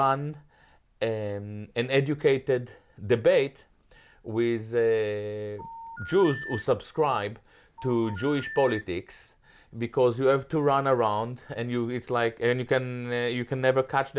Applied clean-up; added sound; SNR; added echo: none; Telephone; 13 dB; none.